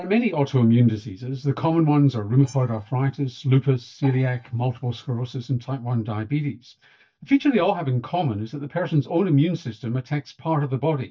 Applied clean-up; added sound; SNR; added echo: neural mask model DeepFilterNet 3.